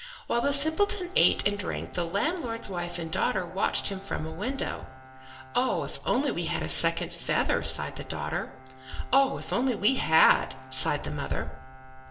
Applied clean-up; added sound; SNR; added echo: none; Bowed string instrument; 20 dB; reverberation time 0.9 s.